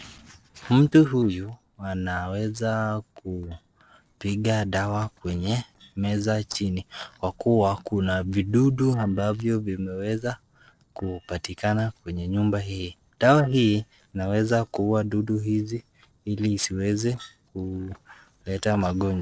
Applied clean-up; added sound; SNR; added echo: neural separator model SepFormer DNS4.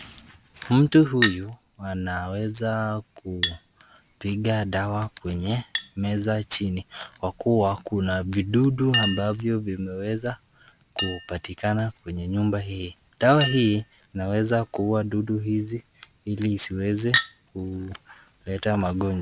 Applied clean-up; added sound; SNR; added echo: none; Chink, clink; 10 dB; none.